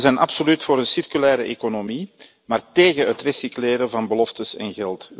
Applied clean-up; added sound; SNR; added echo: none; none; none; none.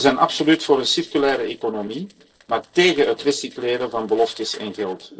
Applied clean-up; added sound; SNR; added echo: neural separator model SepFormer DNS4.